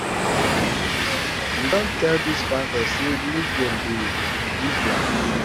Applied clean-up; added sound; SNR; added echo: none; Train; -5 dB; none.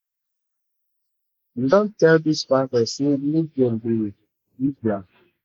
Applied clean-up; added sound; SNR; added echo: neural mask model Resemble Enhance denoiser.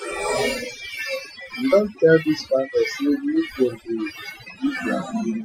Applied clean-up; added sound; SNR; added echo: classical method Wiener filter.